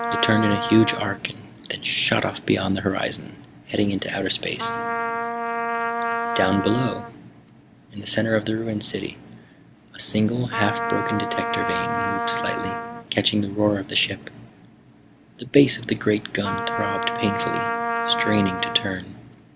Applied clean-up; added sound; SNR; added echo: none; Trumpet; 5 dB; none.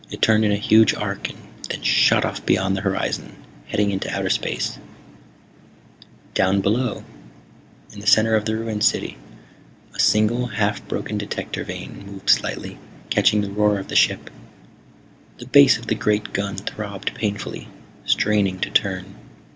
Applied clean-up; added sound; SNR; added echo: none; none; none; none.